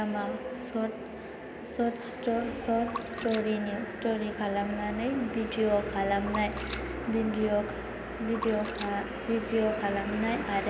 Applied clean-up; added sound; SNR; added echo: none; Splash, splatter; 15 dB; none.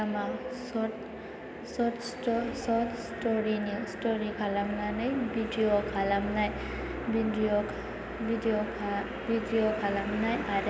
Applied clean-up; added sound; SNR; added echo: none; none; none; none.